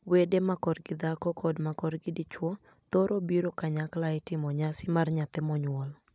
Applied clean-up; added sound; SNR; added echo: none; none; none; none.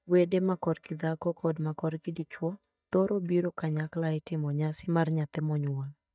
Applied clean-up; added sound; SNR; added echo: neural mask model DeepFilterNet 3.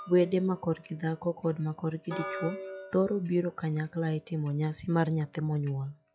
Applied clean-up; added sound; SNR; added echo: classical method log-MMSE.